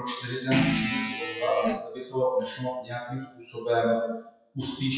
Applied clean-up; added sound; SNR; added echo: classical method WPE with log-MMSE.